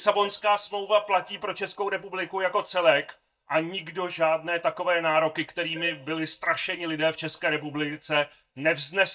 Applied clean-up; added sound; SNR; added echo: neural mask model DeepFilterNet 3.